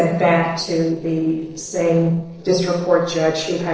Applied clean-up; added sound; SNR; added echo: neural separator model SepFormer DNS4.